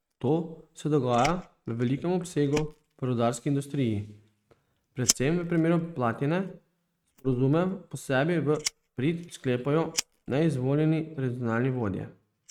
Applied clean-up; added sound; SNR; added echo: neural mask model RNNoise.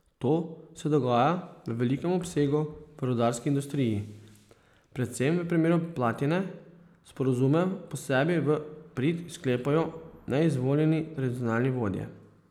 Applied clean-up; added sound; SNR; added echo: none; none; none; none.